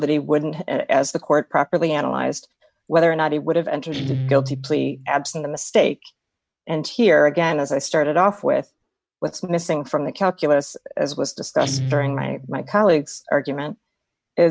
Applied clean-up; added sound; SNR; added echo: neural mask model RNNoise.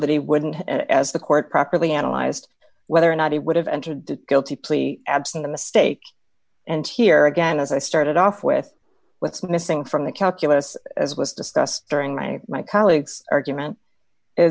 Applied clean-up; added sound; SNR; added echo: none; none; none; none.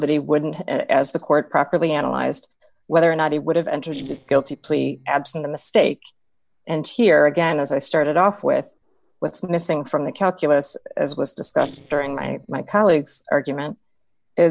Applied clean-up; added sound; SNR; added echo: neural separator model SepFormer DNS4.